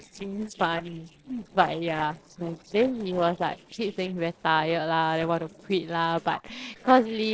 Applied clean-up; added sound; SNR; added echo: neural separator model SepFormer DNS4.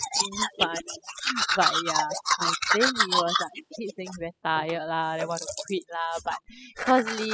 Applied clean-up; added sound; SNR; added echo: classical method spectral subtraction.